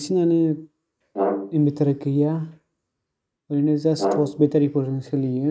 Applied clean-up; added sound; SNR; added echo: neural mask model RNNoise.